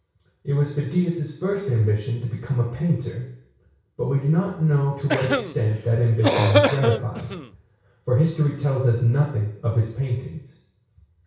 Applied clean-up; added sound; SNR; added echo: none; Cough; 1 dB; reverberation time 0.6 s.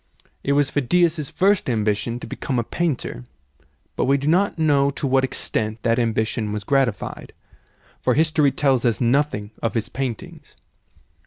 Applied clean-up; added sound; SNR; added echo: none; none; none; none.